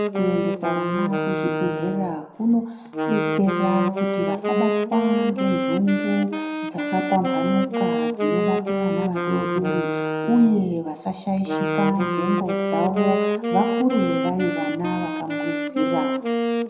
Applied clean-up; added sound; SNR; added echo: none; Wind instrument, woodwind instrument; 0 dB; reverberation time 0.8 s.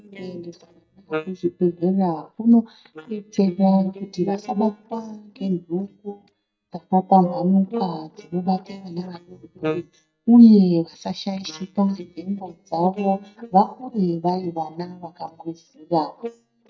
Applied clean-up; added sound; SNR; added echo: neural mask model DeepFilterNet 3.